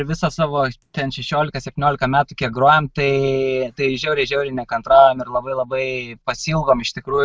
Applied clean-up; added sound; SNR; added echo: none; none; none; none.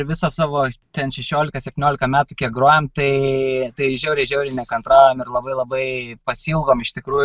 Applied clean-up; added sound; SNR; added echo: none; Rattle (instrument); 14 dB; none.